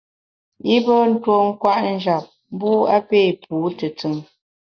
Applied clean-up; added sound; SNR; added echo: none; none; none; none.